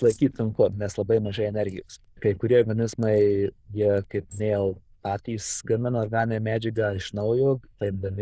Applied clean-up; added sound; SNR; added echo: neural diffusion model UNIVERSE++.